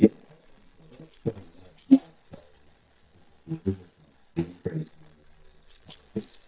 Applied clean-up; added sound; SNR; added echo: neural mask model DeepFilterNet 3.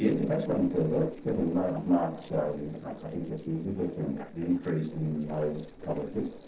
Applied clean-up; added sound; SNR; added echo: neural separator model SepFormer DNS4.